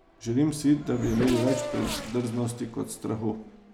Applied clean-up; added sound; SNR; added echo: none; Race car, auto racing / Accelerating, revving, vroom; 9 dB; none.